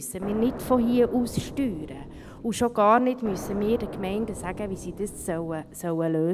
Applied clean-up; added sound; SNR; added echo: none; Explosion; 12 dB; none.